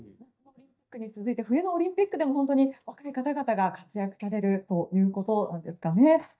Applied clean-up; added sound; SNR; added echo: neural mask model DeepFilterNet 3.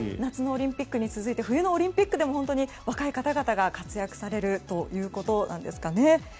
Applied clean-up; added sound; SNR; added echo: none; none; none; none.